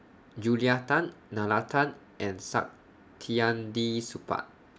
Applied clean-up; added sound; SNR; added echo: none; none; none; none.